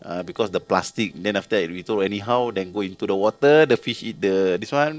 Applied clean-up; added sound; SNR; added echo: neural separator model SepFormer DNS4.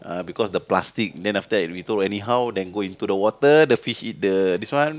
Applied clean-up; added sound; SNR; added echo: none; none; none; none.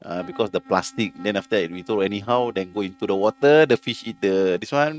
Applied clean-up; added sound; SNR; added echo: neural mask model RNNoise.